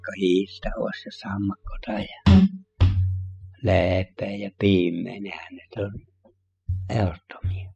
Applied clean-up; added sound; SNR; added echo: classical method spectral subtraction.